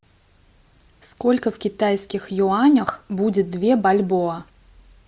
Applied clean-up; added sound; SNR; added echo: none; none; none; none.